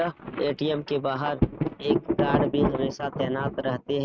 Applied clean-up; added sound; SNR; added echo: neural mask model RNNoise.